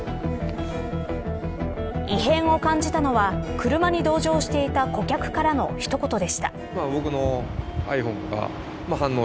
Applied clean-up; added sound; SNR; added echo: none; Harp; 17 dB; none.